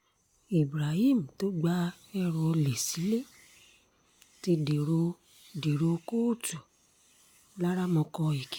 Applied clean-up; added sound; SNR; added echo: none; none; none; none.